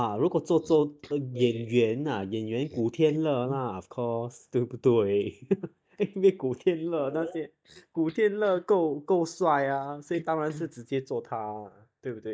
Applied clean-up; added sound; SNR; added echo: neural mask model DeepFilterNet 3.